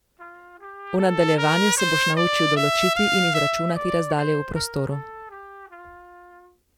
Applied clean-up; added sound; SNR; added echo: none; Trumpet; 1 dB; none.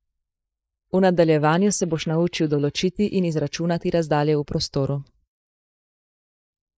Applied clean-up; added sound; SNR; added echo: neural mask model Resemble Enhance denoiser.